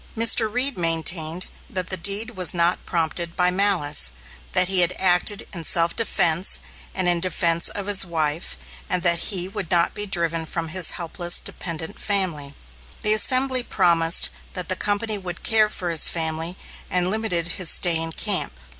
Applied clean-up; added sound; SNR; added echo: none; none; none; none.